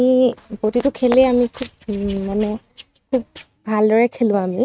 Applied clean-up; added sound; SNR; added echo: neural mask model RNNoise.